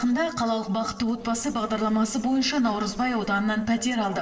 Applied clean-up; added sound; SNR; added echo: neural separator model SepFormer DNS4.